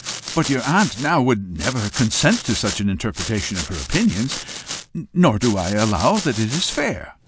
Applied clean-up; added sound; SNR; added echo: none; Domestic sounds, home sounds; 11 dB; none.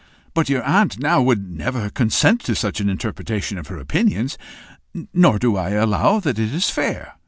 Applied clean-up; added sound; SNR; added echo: none; none; none; none.